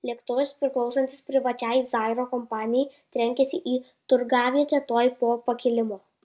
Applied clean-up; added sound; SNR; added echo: none; none; none; none.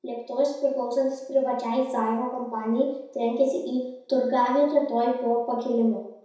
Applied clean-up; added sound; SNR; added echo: none; none; none; reverberation time 0.7 s.